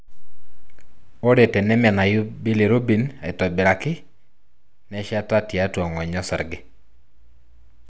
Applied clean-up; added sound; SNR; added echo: none; none; none; none.